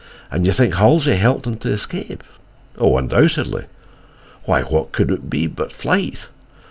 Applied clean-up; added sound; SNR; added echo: none; none; none; none.